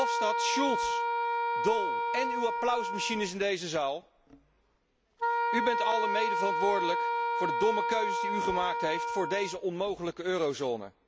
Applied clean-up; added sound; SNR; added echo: none; Wind instrument, woodwind instrument; -1 dB; none.